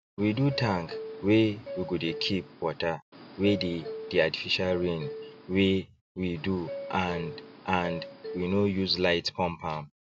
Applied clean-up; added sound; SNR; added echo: none; Subway, metro, underground; 12 dB; none.